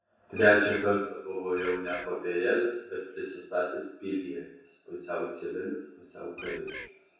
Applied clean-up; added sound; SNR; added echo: none; Bird; 11 dB; reverberation time 0.7 s.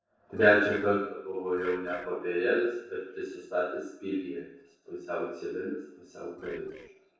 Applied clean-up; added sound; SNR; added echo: neural separator model SepFormer DNS4.